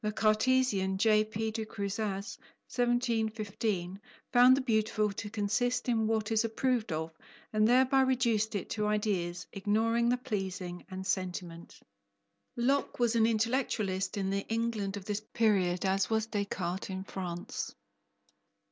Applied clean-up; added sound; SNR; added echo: none; none; none; none.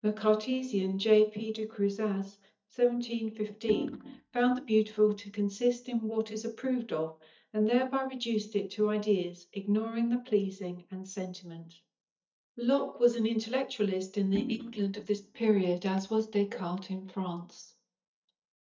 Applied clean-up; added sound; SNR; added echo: neural mask model DeepFilterNet 3.